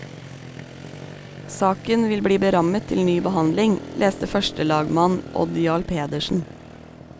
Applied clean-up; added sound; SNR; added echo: none; Motorcycle; 14 dB; none.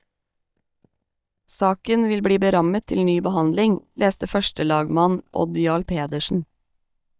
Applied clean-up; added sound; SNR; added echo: neural mask model DeepFilterNet 3.